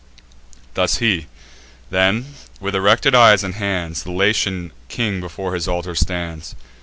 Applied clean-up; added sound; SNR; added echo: none; none; none; none.